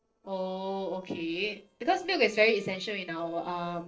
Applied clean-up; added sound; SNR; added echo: neural separator model SepFormer DNS4.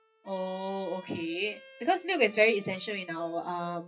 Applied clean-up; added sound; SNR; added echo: classical method WPE with log-MMSE.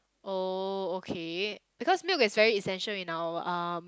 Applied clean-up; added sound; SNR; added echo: none; none; none; none.